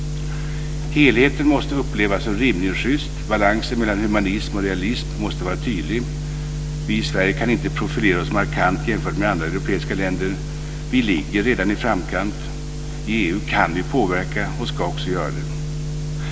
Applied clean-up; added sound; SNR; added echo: none; none; none; none.